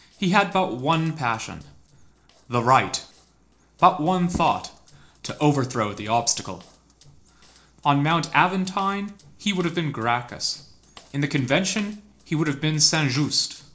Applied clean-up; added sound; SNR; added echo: neural separator model SepFormer DNS4.